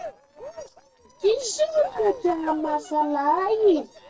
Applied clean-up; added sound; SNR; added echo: neural separator model SepFormer DNS4.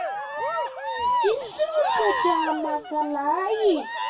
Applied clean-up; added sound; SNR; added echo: none; Cheering; 2 dB; reverberation time 0.1 s.